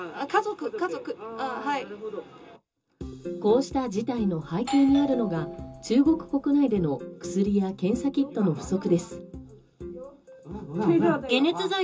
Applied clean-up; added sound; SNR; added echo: none; Doorbell; 14 dB; reverberation time 0.2 s.